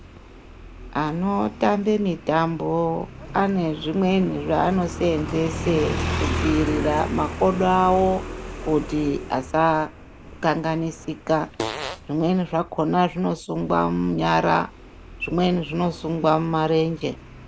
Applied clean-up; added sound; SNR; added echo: none; Motorcycle + Fart; 10 dB; none.